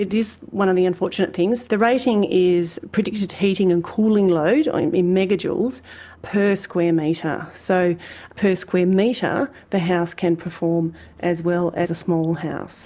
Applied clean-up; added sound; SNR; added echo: none; none; none; none.